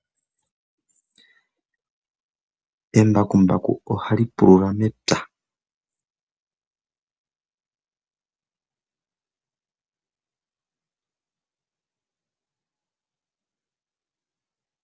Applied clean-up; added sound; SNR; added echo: none; none; none; none.